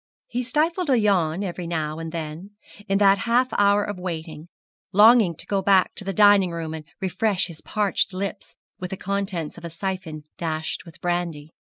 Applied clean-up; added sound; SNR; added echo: none; none; none; none.